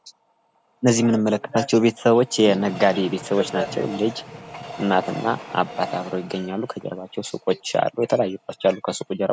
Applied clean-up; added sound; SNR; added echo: none; Train; 17 dB; none.